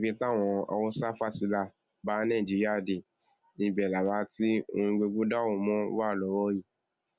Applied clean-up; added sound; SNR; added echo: none; none; none; none.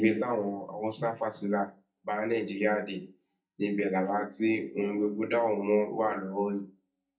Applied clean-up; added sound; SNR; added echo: neural mask model DeepFilterNet 3.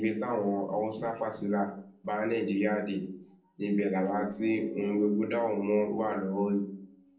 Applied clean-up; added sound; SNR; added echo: neural separator model SepFormer DNS4.